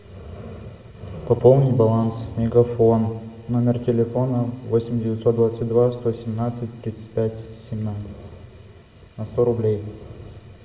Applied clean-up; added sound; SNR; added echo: none; none; none; reverberation time 1.1 s.